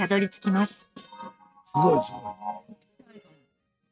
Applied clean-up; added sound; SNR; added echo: neural mask model RNNoise.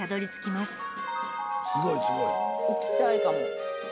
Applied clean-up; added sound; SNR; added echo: none; Mallet percussion; -3 dB; none.